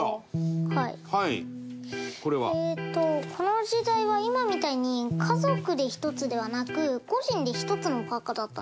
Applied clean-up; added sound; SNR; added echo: none; Electric guitar; 6 dB; none.